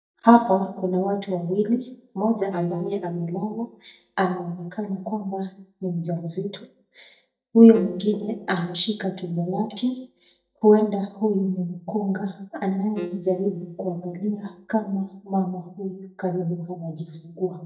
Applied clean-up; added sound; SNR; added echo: neural mask model DeepFilterNet 3.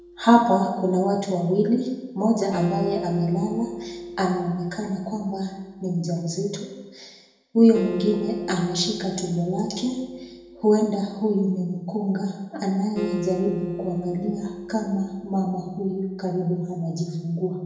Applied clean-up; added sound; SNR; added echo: none; Acoustic guitar; 13 dB; reverberation time 0.9 s.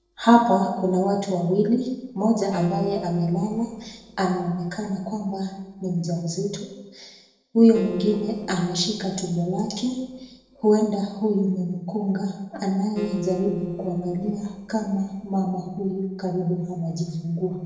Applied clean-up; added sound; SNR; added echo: neural separator model SepFormer DNS4.